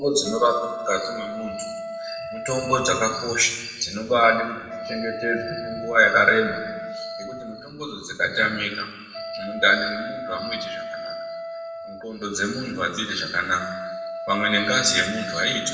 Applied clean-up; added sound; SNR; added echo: none; Wind instrument, woodwind instrument; 10 dB; reverberation time 1.1 s.